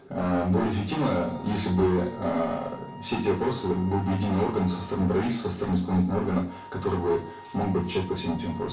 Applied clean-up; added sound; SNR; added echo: none; Wind instrument, woodwind instrument; 20 dB; reverberation time 0.4 s.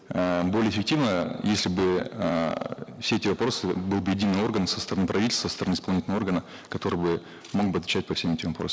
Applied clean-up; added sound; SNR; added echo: none; none; none; none.